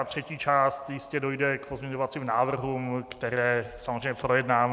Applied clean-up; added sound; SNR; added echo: none; none; none; none.